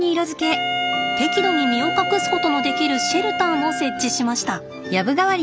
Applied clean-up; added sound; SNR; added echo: none; Wind instrument, woodwind instrument; 4 dB; none.